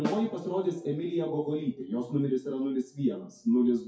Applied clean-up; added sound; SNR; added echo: classical method WPE with log-MMSE.